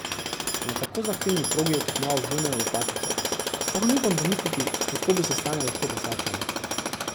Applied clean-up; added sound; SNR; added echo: none; Tools; 0 dB; none.